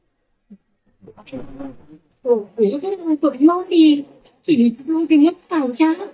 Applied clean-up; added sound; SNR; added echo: neural mask model DeepFilterNet 3.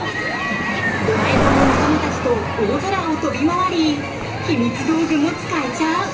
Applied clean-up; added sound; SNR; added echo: none; Cricket; 4 dB; reverberation time 0.3 s.